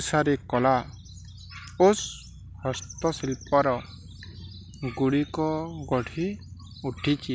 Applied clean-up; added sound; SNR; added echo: none; none; none; none.